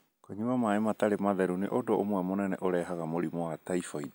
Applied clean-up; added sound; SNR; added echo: none; none; none; none.